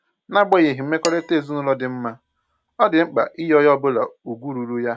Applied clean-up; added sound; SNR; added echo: none; Dishes, pots, and pans; 18 dB; none.